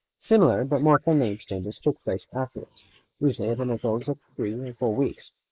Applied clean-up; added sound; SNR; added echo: neural mask model Resemble Enhance denoiser.